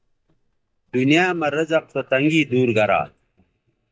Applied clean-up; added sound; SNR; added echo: neural mask model DeepFilterNet 3.